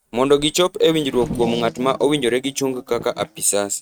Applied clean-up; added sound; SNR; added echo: neural mask model RNNoise.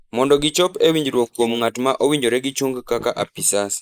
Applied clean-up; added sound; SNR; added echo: neural mask model Resemble Enhance denoiser.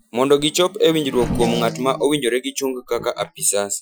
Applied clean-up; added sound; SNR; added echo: classical method Wiener filter.